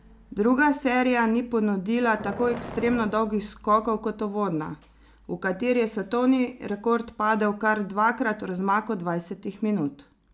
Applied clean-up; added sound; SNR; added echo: none; Boom; 13 dB; none.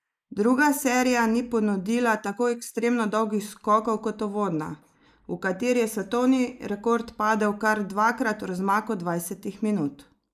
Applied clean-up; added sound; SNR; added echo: neural mask model Resemble Enhance denoiser.